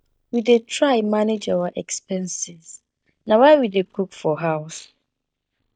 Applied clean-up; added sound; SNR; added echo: neural mask model DeepFilterNet 3.